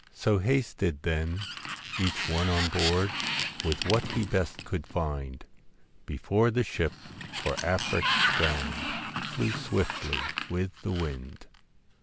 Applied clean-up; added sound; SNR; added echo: none; Sliding door; 5 dB; none.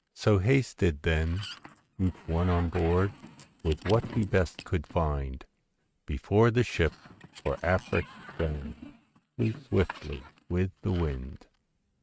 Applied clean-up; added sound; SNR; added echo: neural mask model RNNoise.